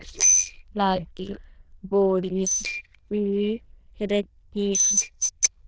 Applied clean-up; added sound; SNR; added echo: neural diffusion model UNIVERSE++.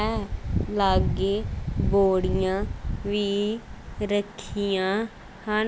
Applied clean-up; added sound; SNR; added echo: none; none; none; none.